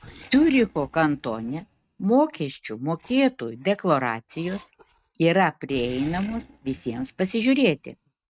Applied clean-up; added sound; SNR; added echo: neural mask model RNNoise.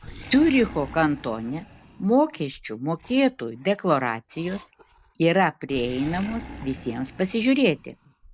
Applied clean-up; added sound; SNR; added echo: none; Animal; 18 dB; none.